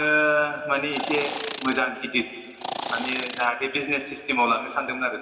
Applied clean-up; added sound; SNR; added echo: none; Insect; 4 dB; reverberation time 2.0 s.